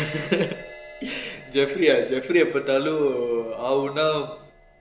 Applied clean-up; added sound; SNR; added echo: none; Crash cymbal; 20 dB; none.